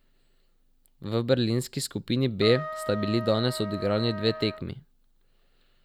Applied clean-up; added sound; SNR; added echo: none; Trumpet; 10 dB; none.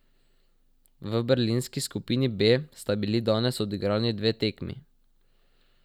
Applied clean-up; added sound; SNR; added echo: none; none; none; none.